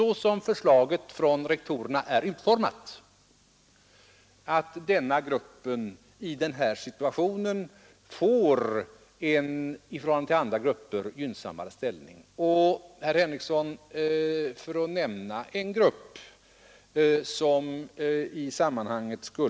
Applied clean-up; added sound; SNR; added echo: none; none; none; none.